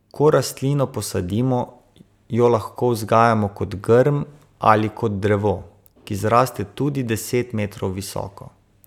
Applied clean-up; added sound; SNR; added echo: none; none; none; none.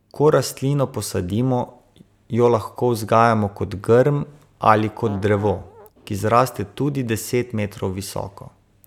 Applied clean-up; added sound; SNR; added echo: none; Fart; 17 dB; none.